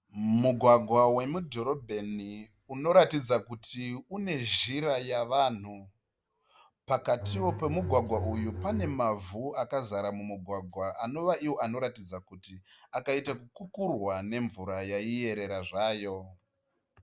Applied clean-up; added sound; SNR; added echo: none; Bowed string instrument; 5 dB; none.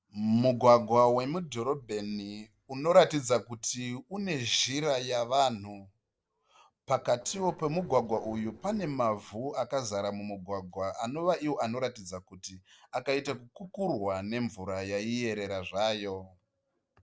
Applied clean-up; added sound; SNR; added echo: neural separator model SepFormer DNS4.